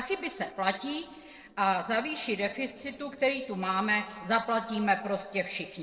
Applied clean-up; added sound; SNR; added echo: neural separator model SepFormer DNS4.